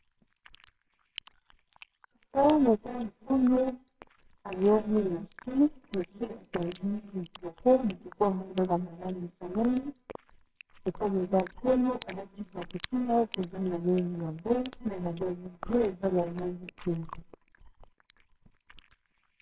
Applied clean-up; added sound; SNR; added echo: neural separator model SepFormer WHAMR!.